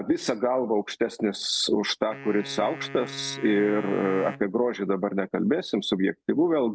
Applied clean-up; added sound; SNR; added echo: none; Wind instrument, woodwind instrument; 15 dB; none.